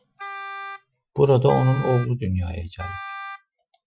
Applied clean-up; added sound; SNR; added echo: classical method Wiener filter.